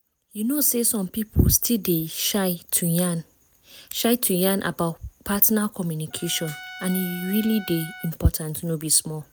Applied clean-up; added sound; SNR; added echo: none; Trumpet; 18 dB; none.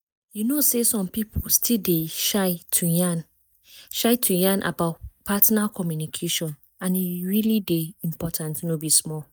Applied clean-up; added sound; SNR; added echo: neural mask model DeepFilterNet 3.